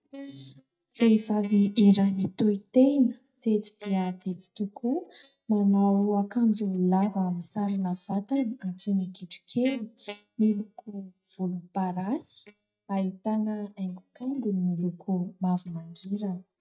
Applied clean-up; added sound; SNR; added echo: neural mask model DeepFilterNet 3.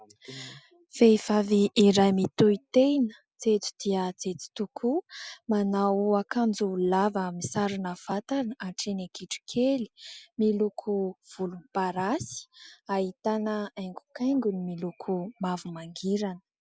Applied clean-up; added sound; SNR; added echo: none; none; none; none.